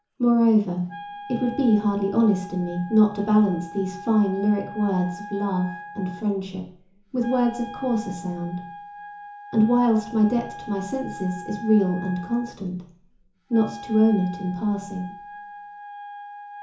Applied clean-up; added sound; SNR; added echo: none; Wind instrument, woodwind instrument; 15 dB; reverberation time 0.7 s.